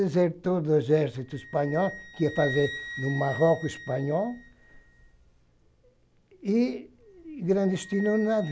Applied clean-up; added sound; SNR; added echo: none; Wind instrument, woodwind instrument; 15 dB; none.